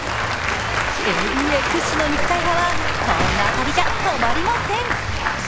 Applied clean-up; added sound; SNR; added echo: none; Applause / Crowd; -1 dB; none.